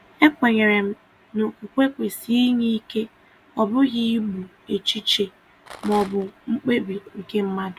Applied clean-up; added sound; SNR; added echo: none; Rattle; 16 dB; none.